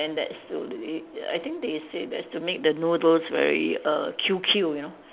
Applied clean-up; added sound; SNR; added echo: none; none; none; none.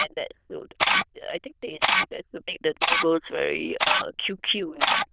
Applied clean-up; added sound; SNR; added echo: neural diffusion model UNIVERSE++.